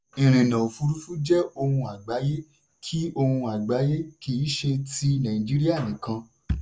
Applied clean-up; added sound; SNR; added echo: none; none; none; none.